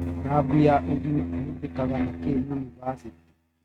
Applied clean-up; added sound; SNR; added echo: neural mask model RNNoise.